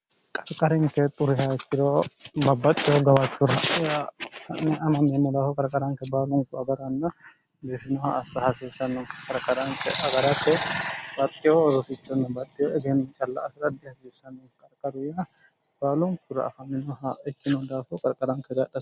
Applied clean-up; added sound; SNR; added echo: none; none; none; none.